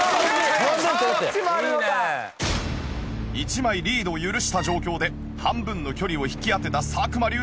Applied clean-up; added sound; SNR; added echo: none; none; none; none.